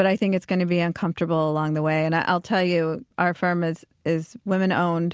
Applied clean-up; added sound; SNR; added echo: none; none; none; none.